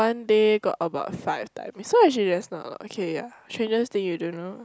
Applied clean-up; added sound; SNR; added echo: none; none; none; none.